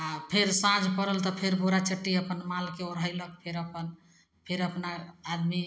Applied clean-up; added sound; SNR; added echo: none; none; none; none.